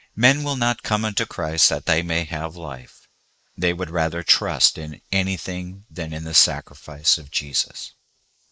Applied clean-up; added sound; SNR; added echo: neural mask model Resemble Enhance denoiser.